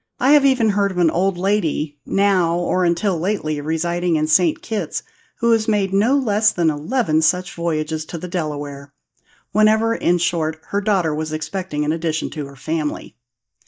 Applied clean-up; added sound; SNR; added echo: neural mask model DeepFilterNet 3.